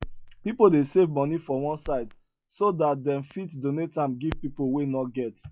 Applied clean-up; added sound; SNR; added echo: classical method log-MMSE.